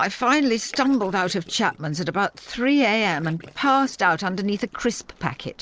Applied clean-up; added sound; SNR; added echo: neural separator model SepFormer DNS4.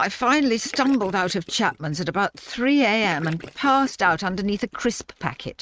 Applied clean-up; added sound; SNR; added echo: neural mask model RNNoise.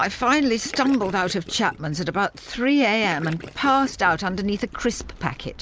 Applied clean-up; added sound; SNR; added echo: none; Gurgling / Liquid; 17 dB; none.